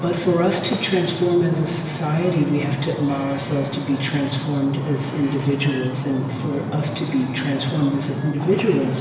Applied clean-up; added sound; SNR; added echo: none; Wind / Ocean; 8 dB; reverberation time 1.1 s.